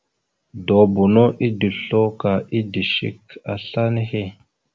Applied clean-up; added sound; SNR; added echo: none; none; none; none.